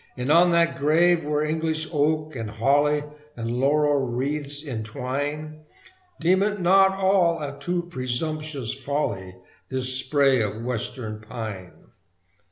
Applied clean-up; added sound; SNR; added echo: none; none; none; none.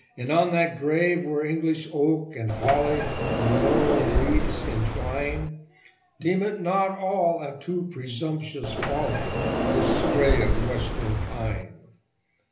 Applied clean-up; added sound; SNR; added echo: none; Sliding door; 2 dB; reverberation time 0.3 s.